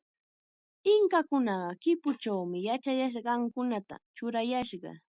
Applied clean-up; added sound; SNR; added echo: none; none; none; none.